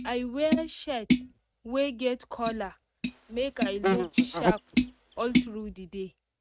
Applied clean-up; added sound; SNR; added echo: neural mask model RNNoise.